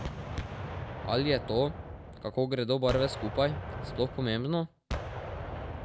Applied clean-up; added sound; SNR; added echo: none; Gunshot, gunfire; 6 dB; none.